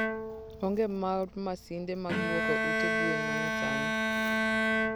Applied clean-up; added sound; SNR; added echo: none; Bowed string instrument; -4 dB; none.